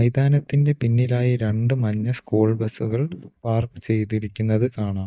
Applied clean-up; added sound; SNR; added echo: neural mask model DeepFilterNet 3.